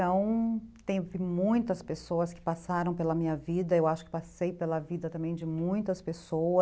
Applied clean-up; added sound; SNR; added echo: none; none; none; none.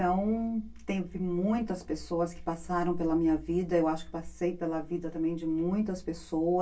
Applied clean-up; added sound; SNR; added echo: none; none; none; reverberation time 0.1 s.